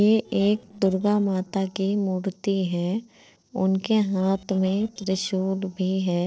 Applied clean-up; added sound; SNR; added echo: neural separator model SepFormer DNS4.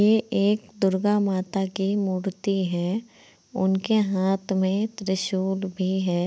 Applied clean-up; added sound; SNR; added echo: none; none; none; none.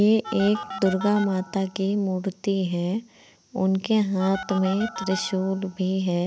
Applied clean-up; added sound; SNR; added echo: none; Telephone; 15 dB; none.